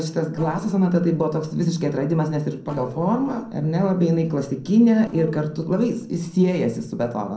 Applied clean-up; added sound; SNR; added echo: neural separator model SepFormer DNS4.